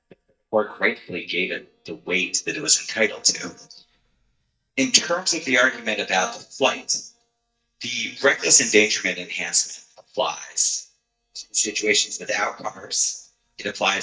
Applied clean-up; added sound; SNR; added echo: neural mask model DeepFilterNet 3.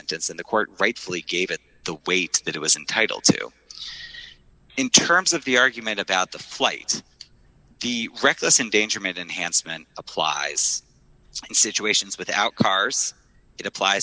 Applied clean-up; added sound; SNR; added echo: none; none; none; none.